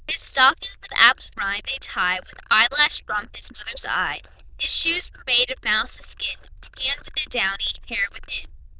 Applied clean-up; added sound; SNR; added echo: neural diffusion model UNIVERSE++.